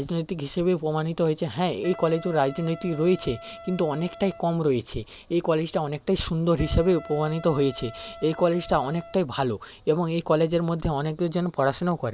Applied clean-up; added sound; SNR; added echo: none; Wind instrument, woodwind instrument; 18 dB; none.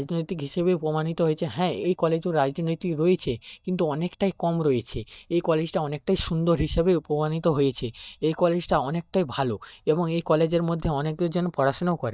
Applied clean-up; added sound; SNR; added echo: neural mask model DeepFilterNet 3.